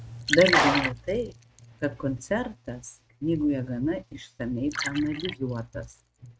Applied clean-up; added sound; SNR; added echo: neural mask model RNNoise.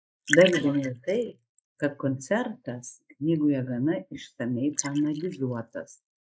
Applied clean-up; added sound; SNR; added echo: neural mask model Resemble Enhance denoiser.